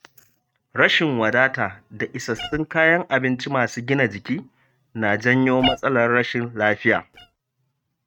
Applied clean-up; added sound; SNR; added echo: neural mask model RNNoise.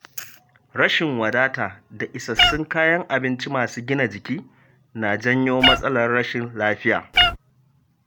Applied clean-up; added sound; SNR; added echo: none; Meow; -2 dB; none.